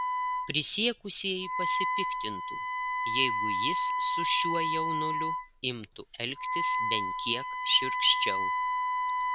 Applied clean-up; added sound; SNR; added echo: none; Wind instrument, woodwind instrument; -2 dB; none.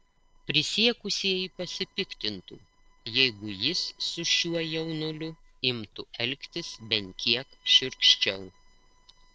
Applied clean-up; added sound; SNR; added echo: neural separator model SepFormer DNS4.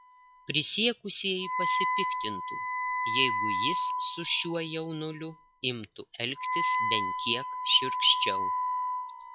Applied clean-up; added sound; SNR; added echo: classical method log-MMSE.